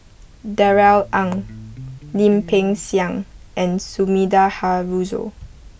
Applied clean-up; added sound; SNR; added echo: none; Electric guitar; 17 dB; none.